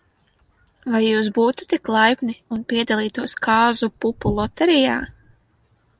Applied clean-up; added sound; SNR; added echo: none; none; none; none.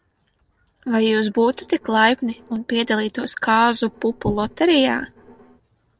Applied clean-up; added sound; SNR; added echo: neural separator model SepFormer DNS4.